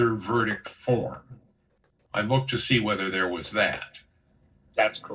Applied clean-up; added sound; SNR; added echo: neural separator model SepFormer DNS4.